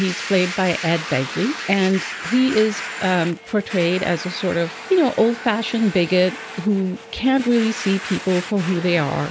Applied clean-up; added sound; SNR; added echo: none; Domestic sounds, home sounds; 11 dB; none.